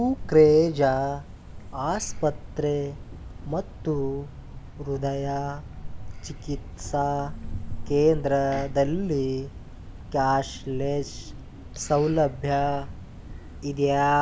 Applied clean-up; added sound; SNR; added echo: none; Cricket; 10 dB; none.